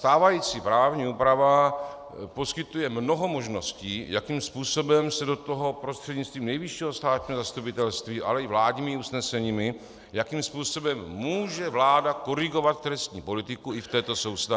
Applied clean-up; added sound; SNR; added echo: none; none; none; none.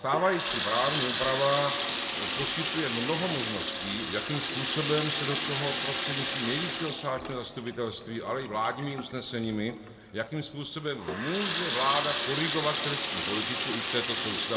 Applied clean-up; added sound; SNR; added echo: none; Water tap, faucet; -5 dB; reverberation time 1.0 s.